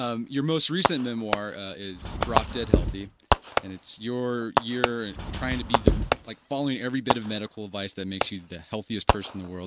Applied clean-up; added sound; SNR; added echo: none; Fireworks + Writing; -2 dB; none.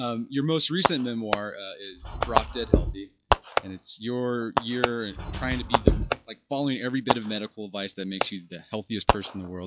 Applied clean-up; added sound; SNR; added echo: classical method log-MMSE.